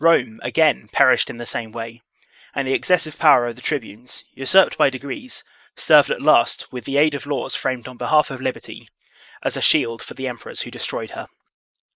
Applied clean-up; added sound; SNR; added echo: neural mask model Resemble Enhance denoiser.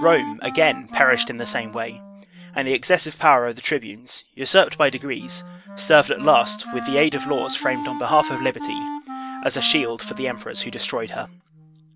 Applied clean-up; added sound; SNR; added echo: none; Wind instrument, woodwind instrument; 12 dB; none.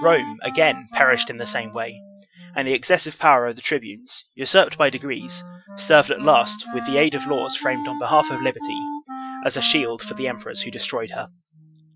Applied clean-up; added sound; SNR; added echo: classical method Wiener filter.